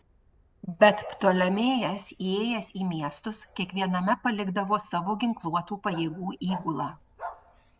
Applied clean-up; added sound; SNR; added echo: none; Bark; 19 dB; none.